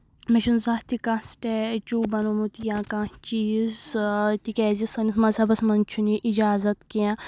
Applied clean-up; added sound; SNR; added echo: none; none; none; none.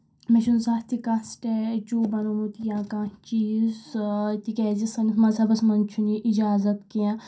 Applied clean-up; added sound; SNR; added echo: none; none; none; reverberation time 0.3 s.